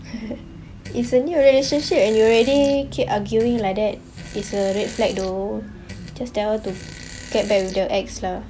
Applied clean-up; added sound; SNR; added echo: none; Fart; 18 dB; none.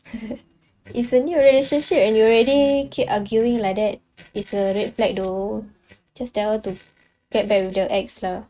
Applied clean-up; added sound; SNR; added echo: neural mask model RNNoise.